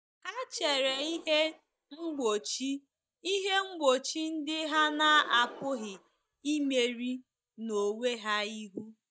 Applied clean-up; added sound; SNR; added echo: neural mask model DeepFilterNet 3.